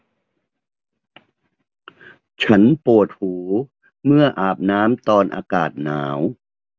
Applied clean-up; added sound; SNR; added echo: none; none; none; none.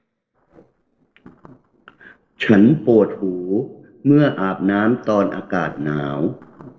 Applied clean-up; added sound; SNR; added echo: neural separator model SepFormer DNS4.